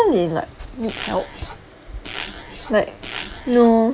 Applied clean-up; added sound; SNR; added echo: none; Zipper (clothing); 13 dB; none.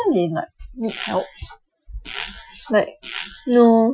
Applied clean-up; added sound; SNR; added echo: classical method Wiener filter.